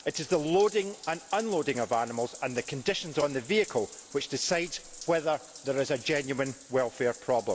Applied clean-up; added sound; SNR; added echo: none; Bathtub (filling or washing); 18 dB; none.